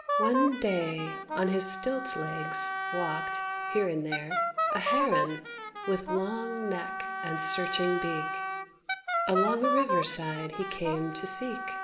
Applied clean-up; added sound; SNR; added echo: none; Wind instrument, woodwind instrument; 0 dB; reverberation time 2.8 s.